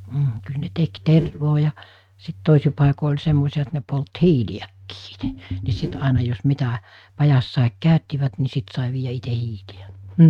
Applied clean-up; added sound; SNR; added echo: neural mask model RNNoise.